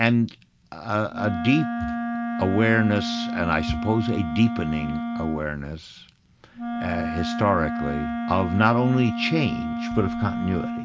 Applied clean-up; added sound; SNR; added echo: none; Wind instrument, woodwind instrument; 4 dB; none.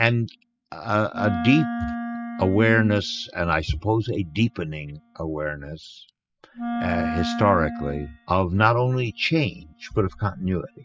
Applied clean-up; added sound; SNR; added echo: classical method spectral subtraction.